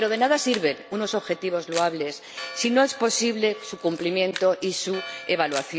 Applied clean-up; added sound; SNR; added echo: none; Church bell + Camera; 15 dB; none.